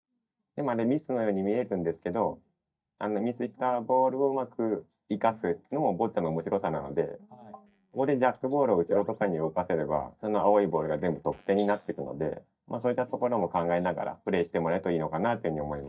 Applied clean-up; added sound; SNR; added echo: neural mask model DeepFilterNet 3.